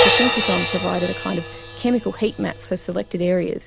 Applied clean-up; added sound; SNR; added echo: none; Crash cymbal; 1 dB; none.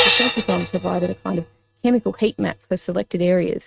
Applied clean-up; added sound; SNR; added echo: neural mask model RNNoise.